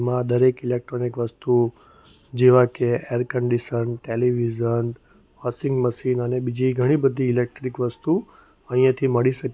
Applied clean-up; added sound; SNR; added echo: none; none; none; none.